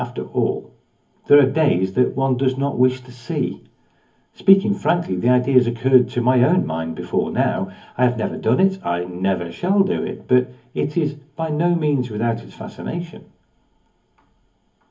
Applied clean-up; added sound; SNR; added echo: none; none; none; reverberation time 0.3 s.